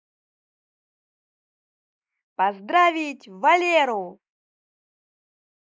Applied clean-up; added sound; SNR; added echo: neural mask model Resemble Enhance denoiser.